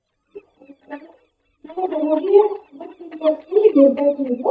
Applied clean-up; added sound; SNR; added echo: neural mask model DeepFilterNet 3.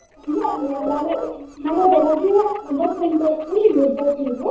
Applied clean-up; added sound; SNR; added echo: neural separator model SepFormer DNS4.